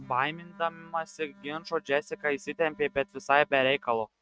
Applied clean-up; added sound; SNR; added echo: neural mask model RNNoise.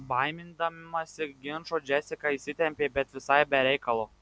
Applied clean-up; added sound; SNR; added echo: none; none; none; none.